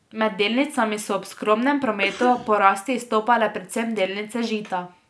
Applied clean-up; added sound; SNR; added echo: none; Cough; 13 dB; none.